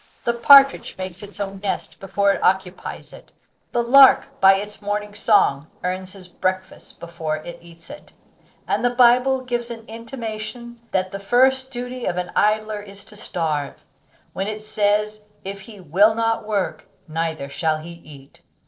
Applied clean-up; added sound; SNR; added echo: neural separator model SepFormer DNS4.